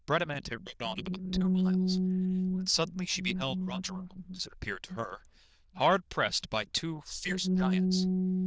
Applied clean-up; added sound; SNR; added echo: neural diffusion model UNIVERSE++.